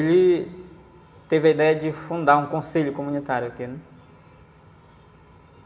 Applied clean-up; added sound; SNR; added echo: none; none; none; reverberation time 1.0 s.